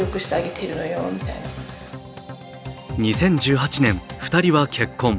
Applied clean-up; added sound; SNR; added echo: none; none; none; none.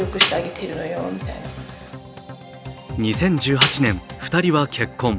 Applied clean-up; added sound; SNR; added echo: none; Snare drum; 3 dB; none.